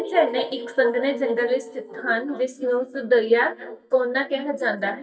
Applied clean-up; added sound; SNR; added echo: neural mask model DeepFilterNet 3.